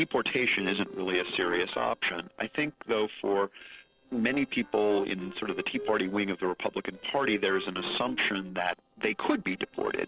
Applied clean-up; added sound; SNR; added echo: neural separator model SepFormer DNS4.